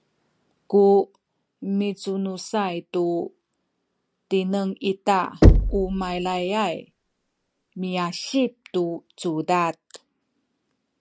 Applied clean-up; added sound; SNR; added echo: none; Knock; -4 dB; none.